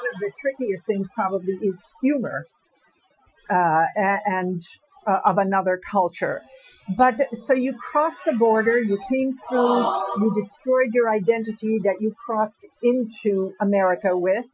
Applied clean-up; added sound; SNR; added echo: classical method Wiener filter.